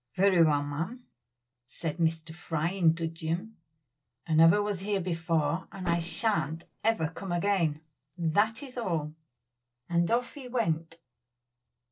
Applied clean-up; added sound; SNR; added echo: neural separator model SepFormer DNS4.